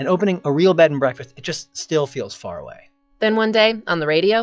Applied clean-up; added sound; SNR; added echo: classical method log-MMSE.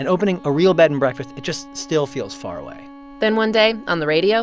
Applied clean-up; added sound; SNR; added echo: none; Bowed string instrument; 20 dB; none.